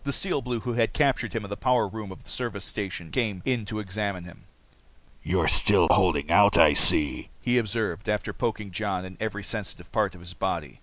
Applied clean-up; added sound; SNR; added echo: none; none; none; none.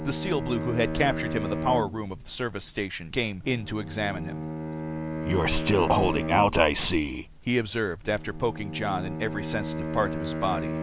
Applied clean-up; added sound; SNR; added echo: none; Bowed string instrument; 6 dB; none.